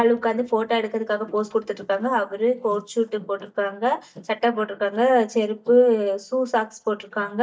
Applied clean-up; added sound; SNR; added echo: neural mask model DeepFilterNet 3.